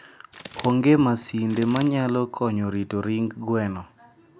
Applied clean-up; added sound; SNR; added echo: none; Bird; 15 dB; none.